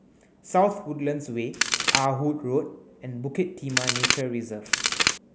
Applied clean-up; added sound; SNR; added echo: none; Crack; -4 dB; none.